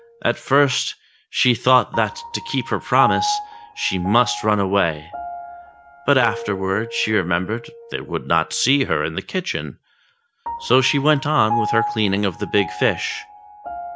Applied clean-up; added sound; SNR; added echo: none; Piano; 10 dB; none.